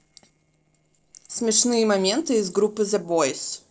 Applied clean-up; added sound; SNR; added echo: neural separator model SepFormer DNS4.